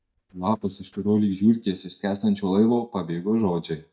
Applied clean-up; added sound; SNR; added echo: neural mask model DeepFilterNet 3.